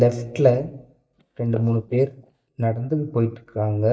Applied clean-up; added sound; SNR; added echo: neural mask model DeepFilterNet 3.